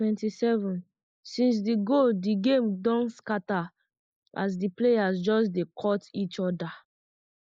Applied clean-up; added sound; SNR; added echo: neural mask model Resemble Enhance denoiser.